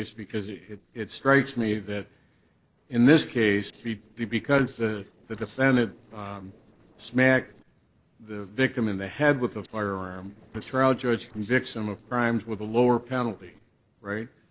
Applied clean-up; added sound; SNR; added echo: neural separator model SepFormer DNS4.